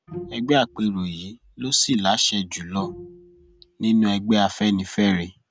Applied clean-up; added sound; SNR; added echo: none; Bowed string instrument; 17 dB; none.